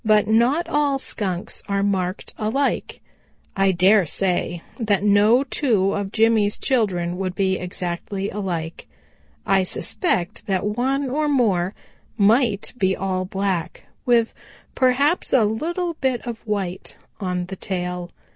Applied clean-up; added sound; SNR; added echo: none; none; none; none.